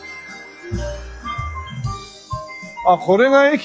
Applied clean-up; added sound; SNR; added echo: classical method log-MMSE.